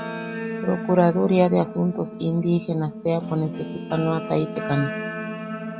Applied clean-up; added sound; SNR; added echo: none; Guitar; 8 dB; none.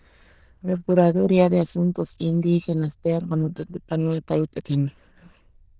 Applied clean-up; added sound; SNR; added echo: neural diffusion model UNIVERSE++.